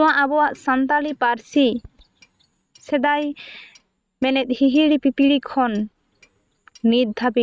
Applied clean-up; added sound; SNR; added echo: neural mask model RNNoise.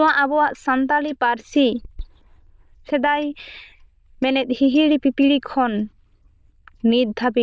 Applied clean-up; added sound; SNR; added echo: neural diffusion model UNIVERSE++.